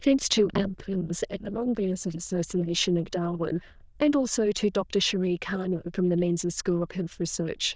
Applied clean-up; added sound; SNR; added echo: neural diffusion model UNIVERSE++.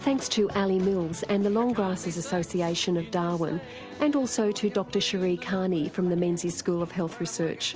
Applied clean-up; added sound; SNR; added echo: none; none; none; none.